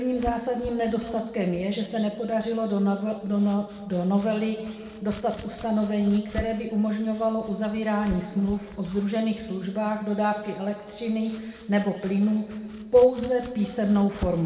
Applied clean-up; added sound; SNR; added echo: none; Domestic sounds, home sounds; 18 dB; reverberation time 1.8 s.